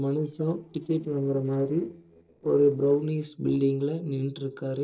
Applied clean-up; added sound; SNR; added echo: neural separator model SepFormer DNS4.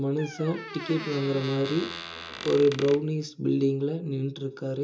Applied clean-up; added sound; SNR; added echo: none; Squeak; 12 dB; reverberation time 0.2 s.